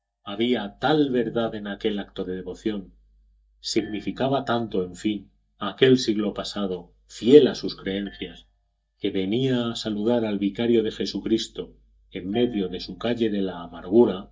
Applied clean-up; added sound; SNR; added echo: neural mask model DeepFilterNet 3.